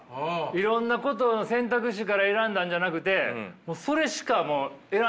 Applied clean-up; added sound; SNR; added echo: none; none; none; none.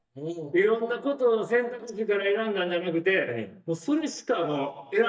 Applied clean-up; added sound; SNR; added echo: neural mask model DeepFilterNet 3.